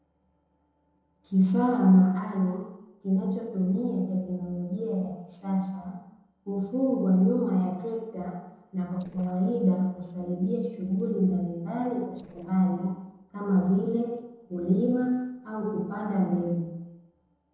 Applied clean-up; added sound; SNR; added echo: neural separator model SepFormer DNS4.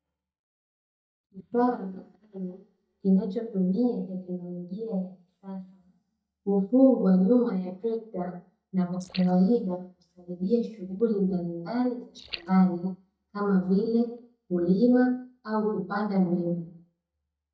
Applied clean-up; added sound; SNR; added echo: neural mask model DeepFilterNet 3.